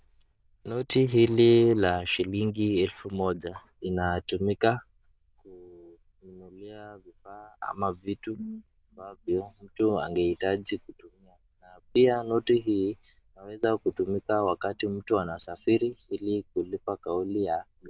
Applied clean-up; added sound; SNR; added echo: neural diffusion model UNIVERSE++.